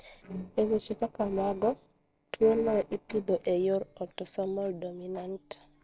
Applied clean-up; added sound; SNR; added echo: neural separator model SepFormer DNS4.